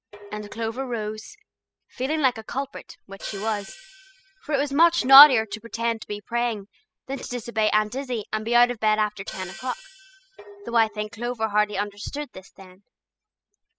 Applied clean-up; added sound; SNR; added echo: classical method spectral subtraction.